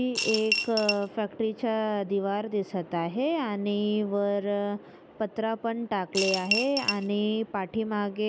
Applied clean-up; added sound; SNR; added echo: none; Coin (dropping) / Glass; 2 dB; none.